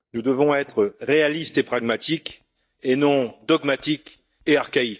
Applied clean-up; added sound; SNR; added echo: neural mask model DeepFilterNet 3.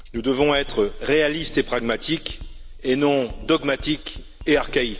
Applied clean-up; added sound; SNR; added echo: none; Drum kit; 12 dB; none.